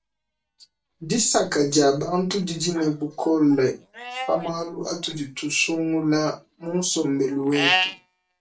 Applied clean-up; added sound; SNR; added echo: neural mask model DeepFilterNet 3.